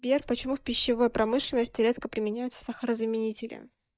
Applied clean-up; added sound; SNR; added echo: neural mask model DeepFilterNet 3.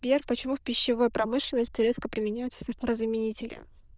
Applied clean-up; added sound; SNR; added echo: neural diffusion model UNIVERSE++.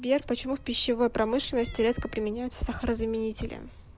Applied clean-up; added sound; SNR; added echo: none; Cat; 17 dB; none.